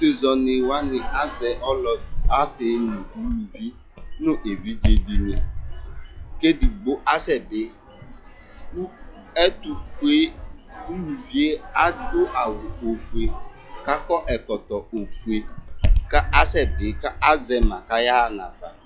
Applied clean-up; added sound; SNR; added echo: classical method log-MMSE.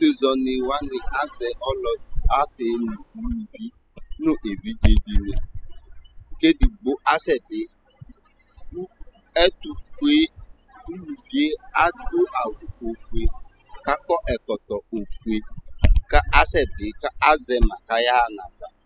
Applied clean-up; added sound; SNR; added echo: classical method spectral subtraction.